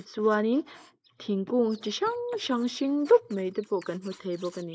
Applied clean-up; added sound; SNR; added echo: neural mask model Resemble Enhance denoiser.